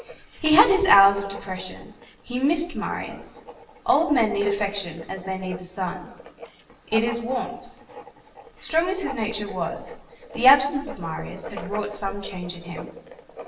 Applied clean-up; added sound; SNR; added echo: none; Writing; 16 dB; reverberation time 0.8 s.